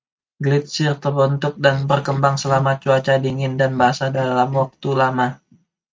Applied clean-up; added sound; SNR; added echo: neural mask model RNNoise.